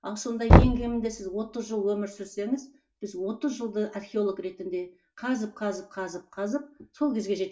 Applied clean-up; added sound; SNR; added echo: none; Knock; -4 dB; reverberation time 0.2 s.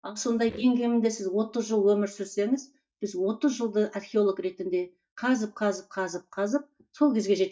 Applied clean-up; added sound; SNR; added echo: neural mask model DeepFilterNet 3.